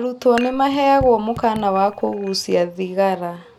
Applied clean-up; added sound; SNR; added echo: none; Dishes, pots, and pans + Raindrop / Drip; 17 dB; none.